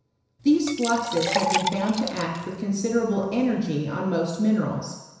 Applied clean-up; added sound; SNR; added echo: none; Liquid; 6 dB; reverberation time 1.0 s.